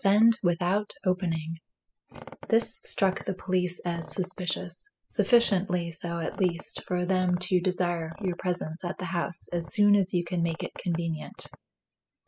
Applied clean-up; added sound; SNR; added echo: classical method spectral subtraction.